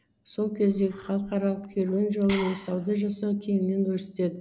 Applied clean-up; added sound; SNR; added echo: none; Liquid; 17 dB; none.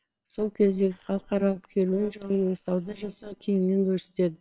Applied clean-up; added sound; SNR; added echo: neural separator model SepFormer WHAM!.